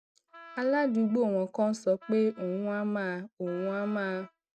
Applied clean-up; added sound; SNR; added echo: neural mask model RNNoise.